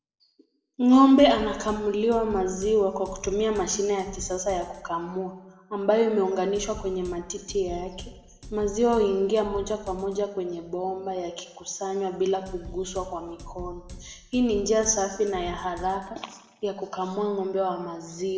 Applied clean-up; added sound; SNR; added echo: none; Drum kit; 16 dB; reverberation time 0.9 s.